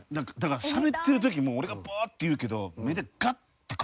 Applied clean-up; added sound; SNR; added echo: none; none; none; none.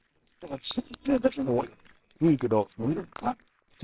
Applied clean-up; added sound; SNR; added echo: neural separator model SepFormer WHAMR!.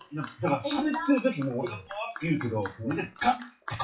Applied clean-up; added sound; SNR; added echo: classical method WPE with log-MMSE.